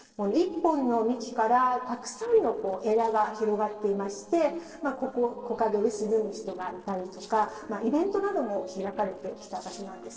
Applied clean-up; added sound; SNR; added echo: neural separator model SepFormer DNS4.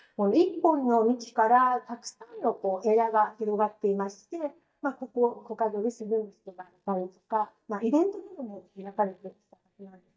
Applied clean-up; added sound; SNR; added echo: neural mask model DeepFilterNet 3.